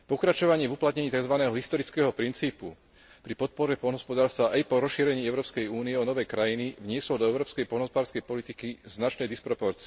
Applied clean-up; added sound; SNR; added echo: none; none; none; none.